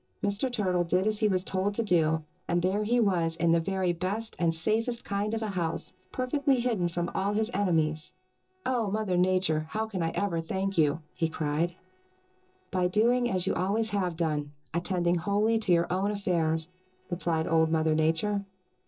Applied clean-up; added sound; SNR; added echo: neural separator model SepFormer DNS4.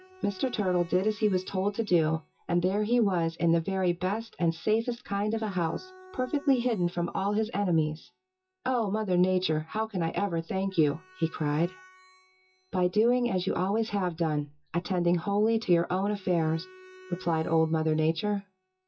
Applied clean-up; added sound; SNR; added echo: classical method WPE with log-MMSE.